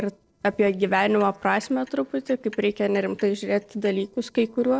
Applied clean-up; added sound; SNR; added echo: neural separator model SepFormer DNS4.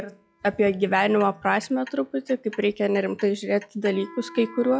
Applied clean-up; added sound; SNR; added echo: classical method log-MMSE.